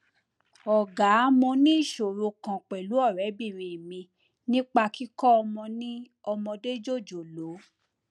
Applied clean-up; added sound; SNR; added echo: none; none; none; none.